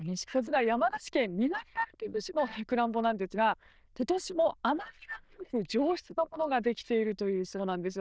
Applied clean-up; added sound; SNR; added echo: neural diffusion model UNIVERSE++.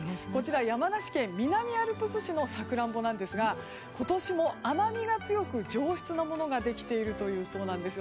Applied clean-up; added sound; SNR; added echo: none; none; none; none.